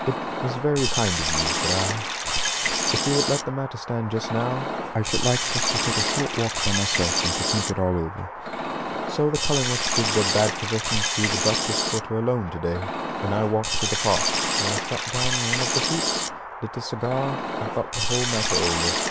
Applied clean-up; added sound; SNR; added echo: none; Liquid; -1 dB; none.